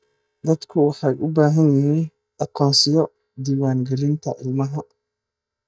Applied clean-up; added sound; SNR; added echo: neural mask model DeepFilterNet 3.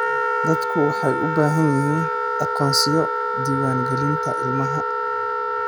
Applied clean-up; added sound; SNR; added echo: none; Wind instrument, woodwind instrument; 0 dB; none.